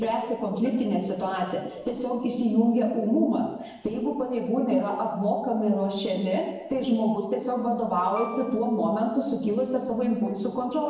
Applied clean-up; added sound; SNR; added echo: none; Piano; 16 dB; reverberation time 1.0 s.